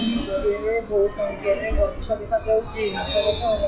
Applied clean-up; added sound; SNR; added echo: classical method log-MMSE.